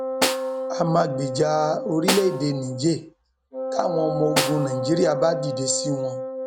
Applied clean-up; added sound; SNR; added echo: none; Snare drum + Wind instrument, woodwind instrument; 3 dB; none.